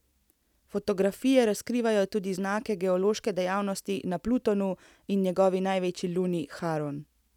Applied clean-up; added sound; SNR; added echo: none; none; none; none.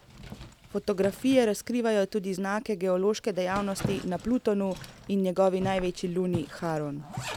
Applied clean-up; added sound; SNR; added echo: none; Zipper (clothing); 14 dB; none.